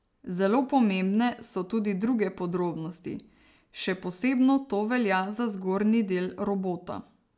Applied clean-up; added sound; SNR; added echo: none; none; none; none.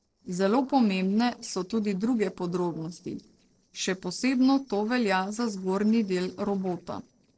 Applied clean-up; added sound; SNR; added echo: neural separator model SepFormer DNS4.